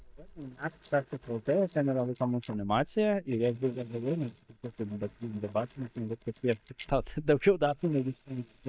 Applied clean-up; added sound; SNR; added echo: neural mask model DeepFilterNet 3.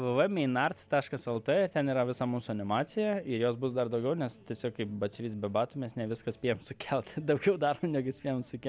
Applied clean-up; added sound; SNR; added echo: none; none; none; none.